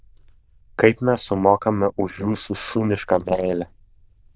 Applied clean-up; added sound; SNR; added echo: neural diffusion model UNIVERSE++.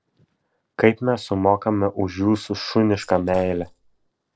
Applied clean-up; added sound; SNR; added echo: neural separator model SepFormer DNS4.